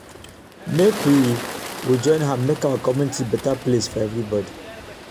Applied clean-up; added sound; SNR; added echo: none; Bird; 12 dB; none.